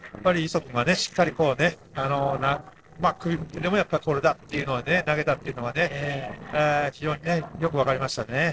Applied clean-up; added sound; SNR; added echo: neural separator model SepFormer DNS4.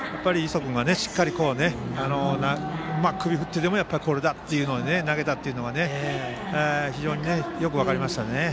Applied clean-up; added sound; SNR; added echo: none; none; none; none.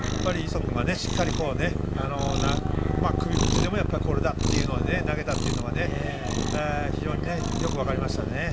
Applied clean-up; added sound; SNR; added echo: none; Cat; -4 dB; reverberation time 1.6 s.